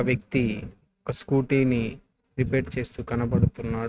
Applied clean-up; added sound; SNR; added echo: neural mask model RNNoise.